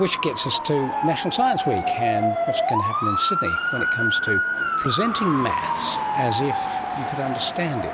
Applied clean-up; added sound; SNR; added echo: none; Motor vehicle (road) / Siren; -2 dB; none.